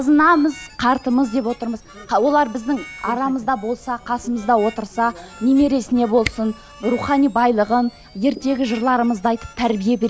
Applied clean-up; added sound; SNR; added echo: none; Harmonica + Camera; 20 dB; none.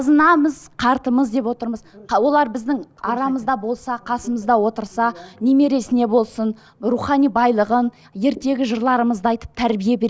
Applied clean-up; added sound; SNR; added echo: none; none; none; none.